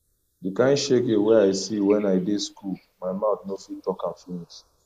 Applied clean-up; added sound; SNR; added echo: neural mask model Resemble Enhance denoiser.